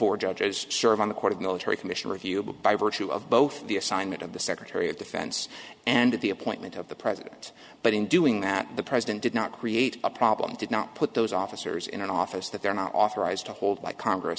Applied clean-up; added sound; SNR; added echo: none; none; none; none.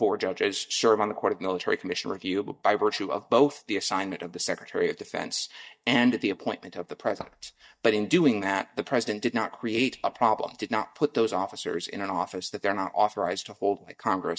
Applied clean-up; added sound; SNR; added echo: neural mask model DeepFilterNet 3.